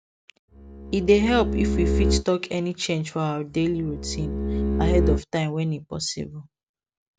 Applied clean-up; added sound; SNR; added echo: none; Bowed string instrument; -1 dB; none.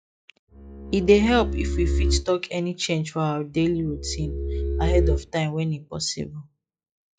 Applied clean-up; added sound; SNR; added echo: classical method log-MMSE.